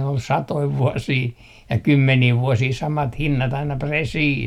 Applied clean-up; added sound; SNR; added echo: none; none; none; none.